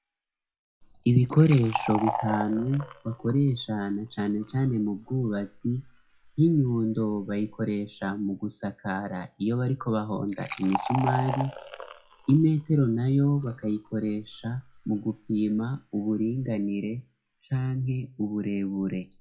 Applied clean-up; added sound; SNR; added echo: classical method WPE with log-MMSE.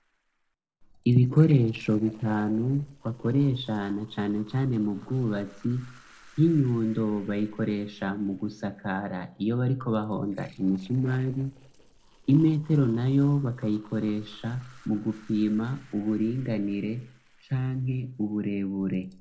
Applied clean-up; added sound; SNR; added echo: neural separator model SepFormer DNS4.